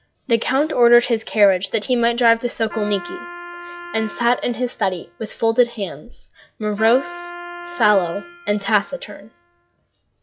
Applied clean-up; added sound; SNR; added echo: classical method log-MMSE.